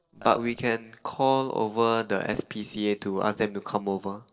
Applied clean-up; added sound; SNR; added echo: neural separator model SepFormer DNS4.